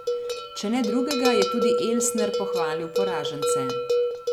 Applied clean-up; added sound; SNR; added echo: none; Bell; -3 dB; none.